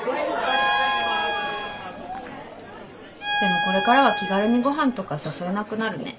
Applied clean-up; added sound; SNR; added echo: none; Bowed string instrument; 3 dB; none.